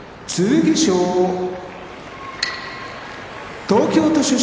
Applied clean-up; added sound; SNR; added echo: none; none; none; none.